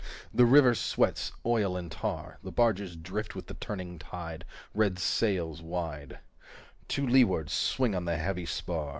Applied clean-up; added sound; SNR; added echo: none; none; none; none.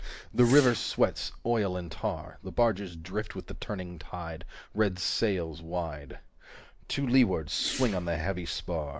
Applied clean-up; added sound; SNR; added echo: none; Whoosh, swoosh, swish; 14 dB; none.